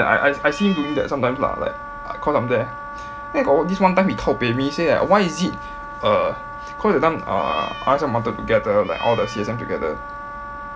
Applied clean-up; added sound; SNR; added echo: none; Wind instrument, woodwind instrument + Cat; 12 dB; none.